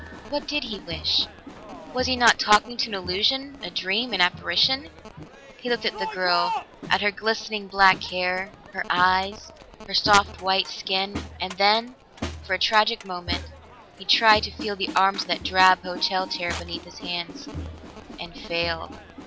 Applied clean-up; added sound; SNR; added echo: none; Crowd; 13 dB; none.